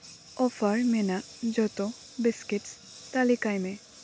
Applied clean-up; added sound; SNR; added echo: none; Engine; 19 dB; none.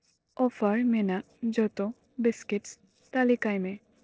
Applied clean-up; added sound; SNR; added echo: neural separator model SepFormer DNS4.